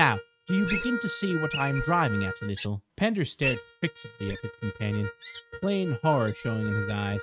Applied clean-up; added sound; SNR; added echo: neural mask model RNNoise.